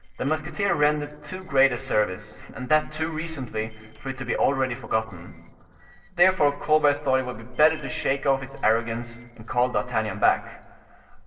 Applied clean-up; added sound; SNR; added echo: neural separator model SepFormer DNS4.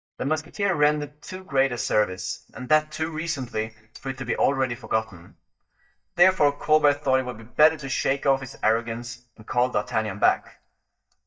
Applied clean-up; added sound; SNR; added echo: neural mask model DeepFilterNet 3.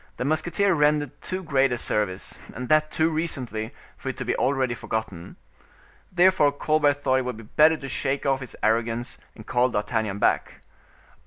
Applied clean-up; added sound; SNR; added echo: none; none; none; none.